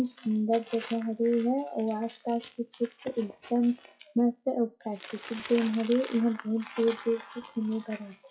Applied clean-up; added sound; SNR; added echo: classical method WPE with log-MMSE.